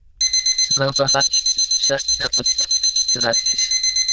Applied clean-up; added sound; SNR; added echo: neural diffusion model UNIVERSE++.